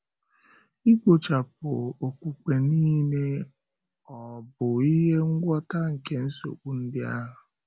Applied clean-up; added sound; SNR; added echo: none; none; none; none.